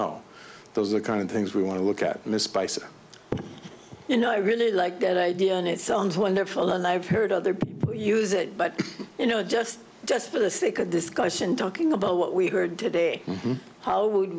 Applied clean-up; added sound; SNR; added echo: none; none; none; none.